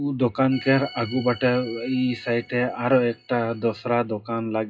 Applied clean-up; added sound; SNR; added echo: classical method WPE with log-MMSE.